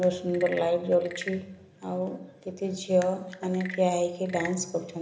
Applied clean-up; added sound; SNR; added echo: none; Wood / Percussion / Frog; 17 dB; reverberation time 0.8 s.